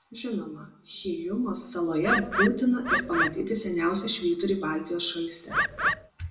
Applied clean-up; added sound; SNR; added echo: none; Bird; -2 dB; reverberation time 0.6 s.